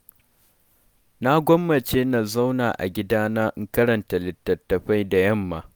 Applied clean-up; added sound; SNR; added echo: none; none; none; none.